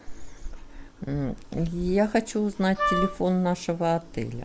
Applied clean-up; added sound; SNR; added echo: none; Wind instrument, woodwind instrument; 1 dB; none.